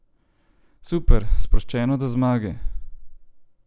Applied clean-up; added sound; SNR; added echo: none; none; none; none.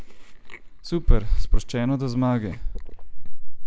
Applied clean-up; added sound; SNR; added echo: none; Chewing, mastication; 3 dB; none.